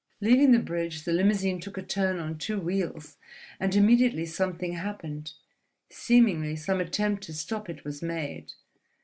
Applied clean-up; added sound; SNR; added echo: none; none; none; none.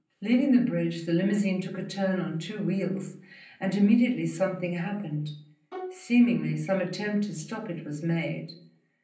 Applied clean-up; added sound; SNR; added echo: none; Bowed string instrument; 15 dB; reverberation time 0.6 s.